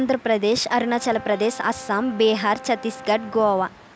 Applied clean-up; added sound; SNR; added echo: none; Brass instrument; 19 dB; none.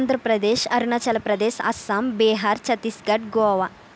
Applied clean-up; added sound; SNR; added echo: none; none; none; none.